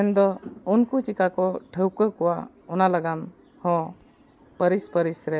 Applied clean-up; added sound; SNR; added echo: none; none; none; none.